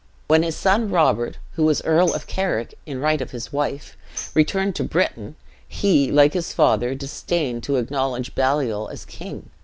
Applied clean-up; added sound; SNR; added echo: none; Tambourine; 18 dB; none.